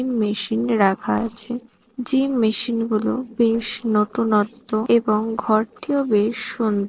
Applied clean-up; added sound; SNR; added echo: neural separator model SepFormer DNS4.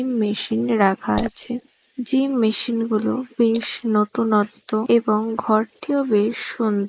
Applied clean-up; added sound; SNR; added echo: neural mask model Resemble Enhance denoiser.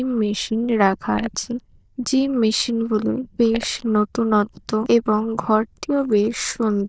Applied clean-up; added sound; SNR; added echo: neural diffusion model UNIVERSE++.